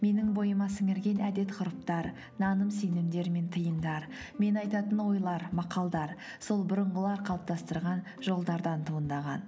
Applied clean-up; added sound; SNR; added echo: none; none; none; none.